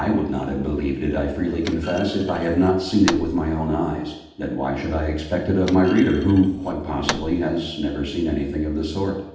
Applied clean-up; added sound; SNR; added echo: none; Thump, thud; 15 dB; reverberation time 0.8 s.